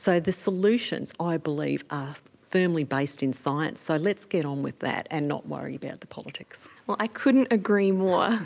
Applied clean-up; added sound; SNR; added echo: none; none; none; none.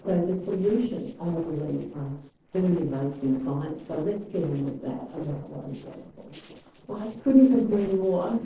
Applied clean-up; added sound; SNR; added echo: neural separator model SepFormer DNS4.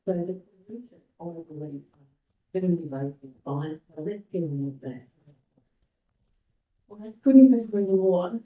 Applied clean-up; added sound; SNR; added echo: neural mask model DeepFilterNet 3.